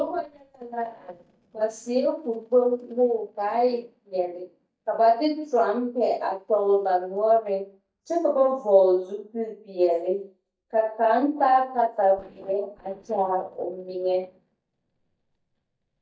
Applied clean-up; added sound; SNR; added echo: neural mask model DeepFilterNet 3.